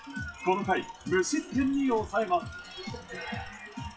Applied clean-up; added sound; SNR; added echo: classical method WPE with log-MMSE.